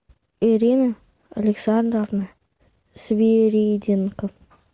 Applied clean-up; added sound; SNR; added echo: none; none; none; none.